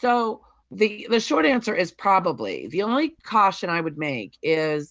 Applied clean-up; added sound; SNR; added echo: none; none; none; none.